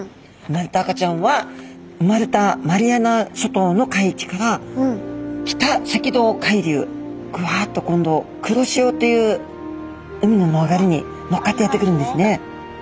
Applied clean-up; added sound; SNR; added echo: none; none; none; none.